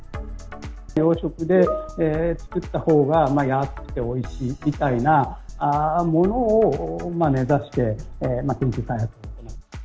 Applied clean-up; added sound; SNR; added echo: none; none; none; none.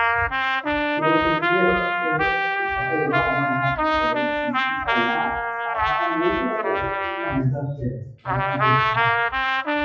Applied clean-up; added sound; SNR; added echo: classical method WPE with log-MMSE.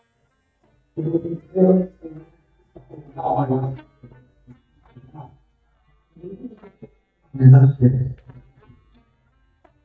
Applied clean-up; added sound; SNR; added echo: neural mask model DeepFilterNet 3.